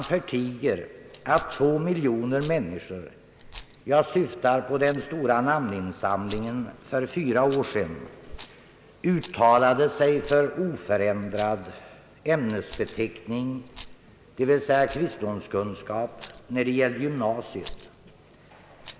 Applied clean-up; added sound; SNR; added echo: none; Rattle; 18 dB; none.